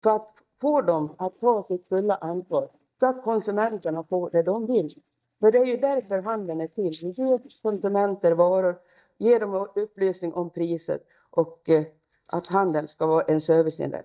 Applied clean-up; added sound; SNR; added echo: neural mask model DeepFilterNet 3.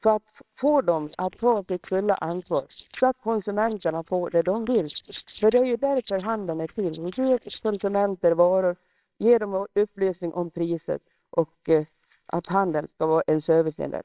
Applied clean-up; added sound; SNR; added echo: neural separator model SepFormer WHAMR!.